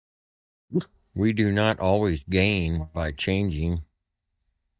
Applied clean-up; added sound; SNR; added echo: neural mask model DeepFilterNet 3.